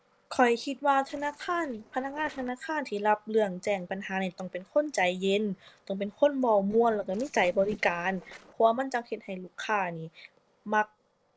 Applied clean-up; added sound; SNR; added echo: neural separator model SepFormer DNS4.